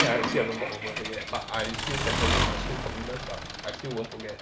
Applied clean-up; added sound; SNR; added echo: none; Accelerating, revving, vroom / Mechanisms; -2 dB; none.